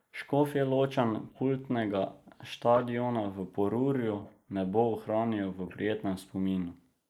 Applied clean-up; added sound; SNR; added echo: neural mask model Resemble Enhance denoiser.